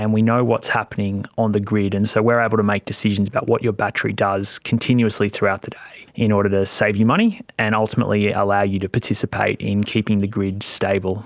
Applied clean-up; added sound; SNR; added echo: none; none; none; none.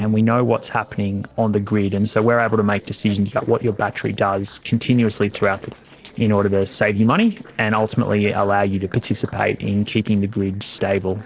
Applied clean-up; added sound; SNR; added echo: neural separator model SepFormer DNS4.